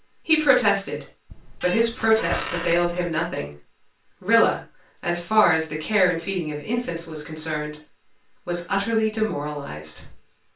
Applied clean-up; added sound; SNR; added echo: none; Squeak; 9 dB; reverberation time 0.2 s.